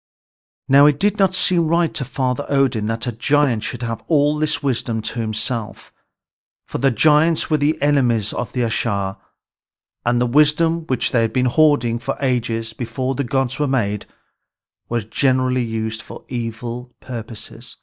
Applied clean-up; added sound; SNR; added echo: neural mask model DeepFilterNet 3.